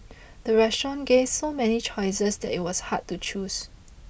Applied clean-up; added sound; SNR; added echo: none; none; none; none.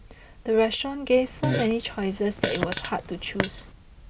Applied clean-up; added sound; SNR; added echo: none; Fart; 3 dB; none.